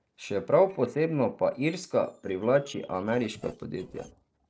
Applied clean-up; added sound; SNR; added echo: neural separator model SepFormer DNS4.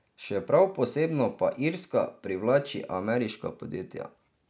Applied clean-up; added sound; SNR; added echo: none; none; none; none.